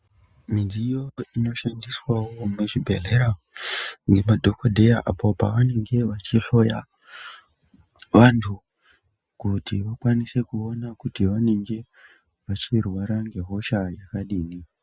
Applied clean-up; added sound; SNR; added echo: none; none; none; none.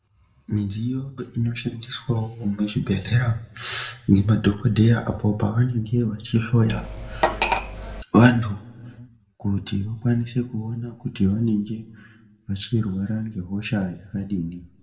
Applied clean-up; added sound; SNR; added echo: none; Cutlery, silverware; 1 dB; reverberation time 0.8 s.